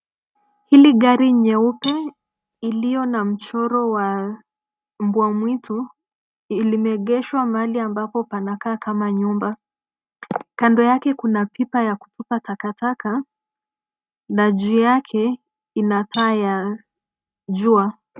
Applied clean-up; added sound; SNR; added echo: neural mask model RNNoise.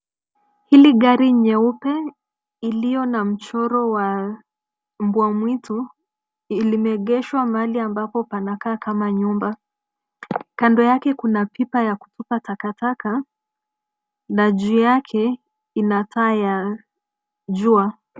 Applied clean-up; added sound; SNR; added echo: none; none; none; none.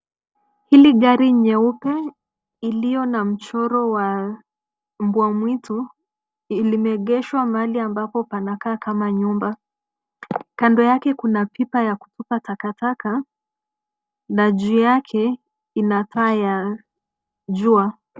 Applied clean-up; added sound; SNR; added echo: neural separator model SepFormer DNS4.